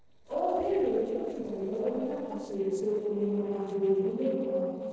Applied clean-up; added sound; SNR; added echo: neural separator model SepFormer DNS4.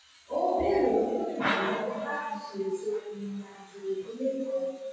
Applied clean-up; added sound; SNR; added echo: classical method WPE with log-MMSE.